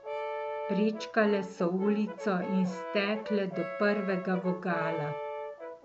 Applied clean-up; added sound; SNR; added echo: none; Brass instrument; 7 dB; none.